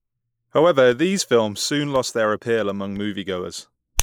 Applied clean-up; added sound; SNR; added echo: neural mask model Resemble Enhance denoiser.